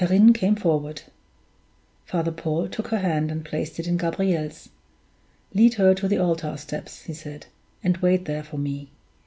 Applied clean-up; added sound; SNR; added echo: none; none; none; none.